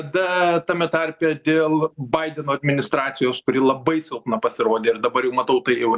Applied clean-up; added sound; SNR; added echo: none; none; none; none.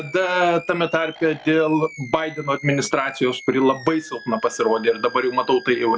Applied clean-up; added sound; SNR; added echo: none; Animal; 19 dB; none.